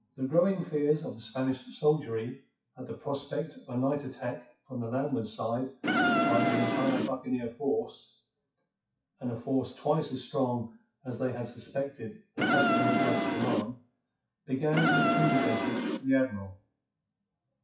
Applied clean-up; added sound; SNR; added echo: classical method WPE with log-MMSE.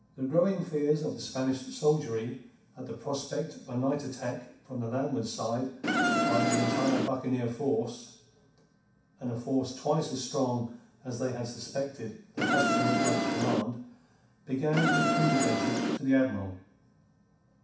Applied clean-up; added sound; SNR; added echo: none; Insect; -5 dB; reverberation time 0.6 s.